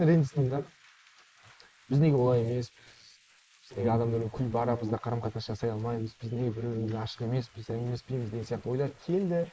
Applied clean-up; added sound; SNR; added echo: neural mask model Resemble Enhance denoiser.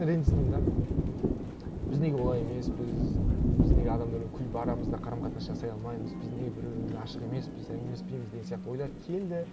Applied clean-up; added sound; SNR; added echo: none; Thunder; -4 dB; none.